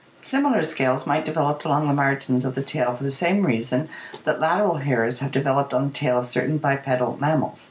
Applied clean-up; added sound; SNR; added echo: none; none; none; none.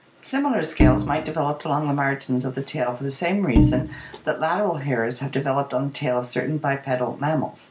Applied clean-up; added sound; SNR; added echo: none; Bowed string instrument; -3 dB; none.